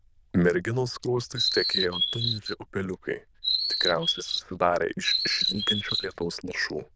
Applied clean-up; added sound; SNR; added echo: neural diffusion model UNIVERSE++.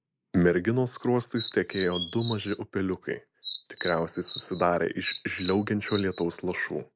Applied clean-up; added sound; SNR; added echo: neural mask model Resemble Enhance denoiser.